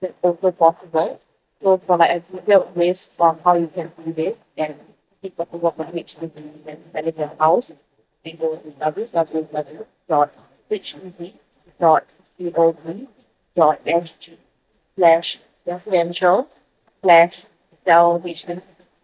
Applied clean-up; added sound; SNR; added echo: neural mask model DeepFilterNet 3.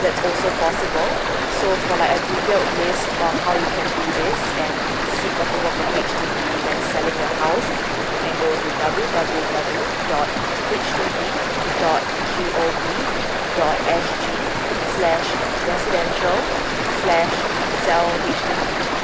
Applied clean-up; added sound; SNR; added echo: none; Stream; -3 dB; none.